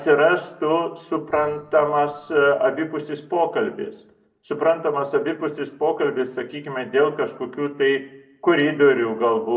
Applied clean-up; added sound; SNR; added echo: neural separator model SepFormer DNS4.